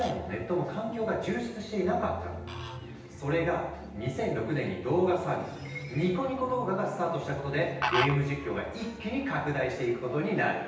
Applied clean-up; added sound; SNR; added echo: none; Fowl; 12 dB; reverberation time 0.9 s.